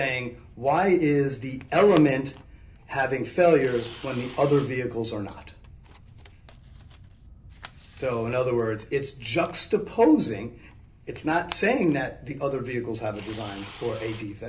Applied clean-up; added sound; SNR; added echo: none; Tearing; 18 dB; reverberation time 0.3 s.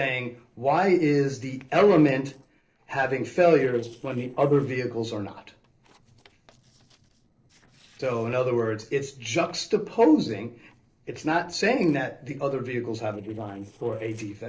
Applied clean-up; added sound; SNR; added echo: neural separator model SepFormer DNS4.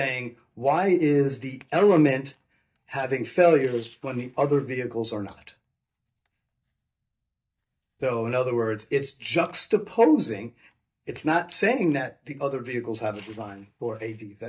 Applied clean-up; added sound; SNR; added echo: neural mask model DeepFilterNet 3.